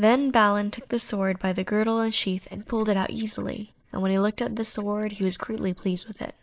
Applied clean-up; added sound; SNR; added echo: neural mask model Resemble Enhance denoiser.